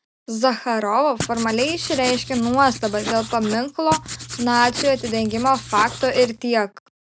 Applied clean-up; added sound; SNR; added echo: none; Writing; 10 dB; none.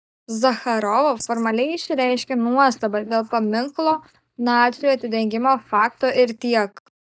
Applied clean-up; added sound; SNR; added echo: neural mask model DeepFilterNet 3.